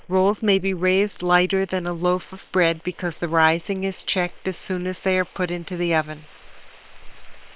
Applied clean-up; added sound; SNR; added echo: neural separator model SepFormer WHAM!.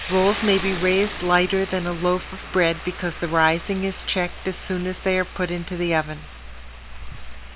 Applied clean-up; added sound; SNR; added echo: none; Boiling / Hiss; 13 dB; none.